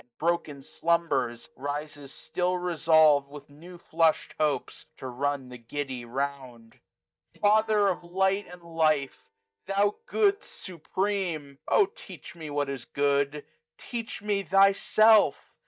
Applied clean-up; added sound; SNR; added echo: neural mask model DeepFilterNet 3.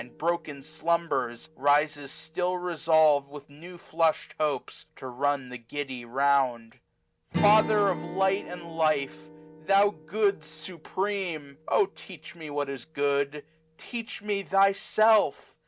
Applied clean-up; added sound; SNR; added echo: none; Strum; 14 dB; none.